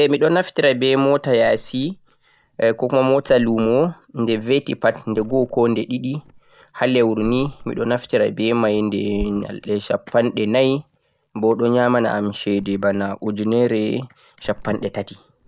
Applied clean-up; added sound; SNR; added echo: neural mask model DeepFilterNet 3.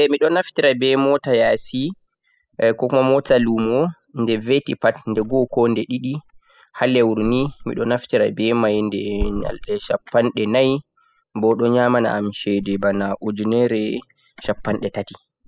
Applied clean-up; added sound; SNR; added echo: classical method spectral subtraction.